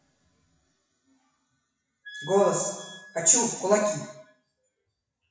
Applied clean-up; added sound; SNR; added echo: classical method WPE with log-MMSE.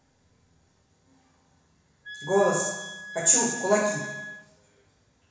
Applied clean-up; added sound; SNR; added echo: none; Wind instrument, woodwind instrument; 10 dB; reverberation time 1.1 s.